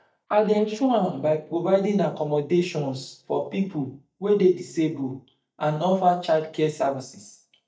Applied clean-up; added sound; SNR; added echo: neural mask model DeepFilterNet 3.